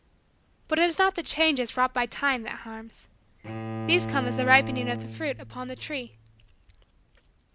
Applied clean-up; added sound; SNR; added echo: none; Bowed string instrument; 6 dB; none.